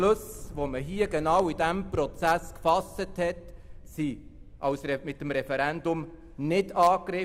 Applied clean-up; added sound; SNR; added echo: none; Thunder; 16 dB; none.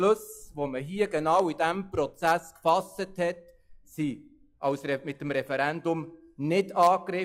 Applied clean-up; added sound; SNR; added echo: classical method log-MMSE.